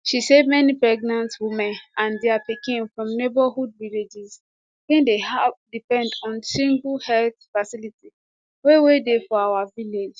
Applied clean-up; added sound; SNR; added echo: none; none; none; none.